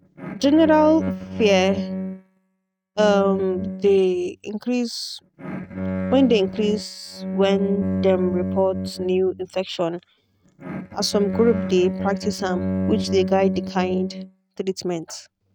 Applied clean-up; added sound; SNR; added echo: neural mask model RNNoise.